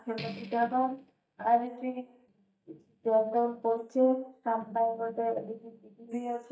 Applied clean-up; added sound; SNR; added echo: neural mask model DeepFilterNet 3.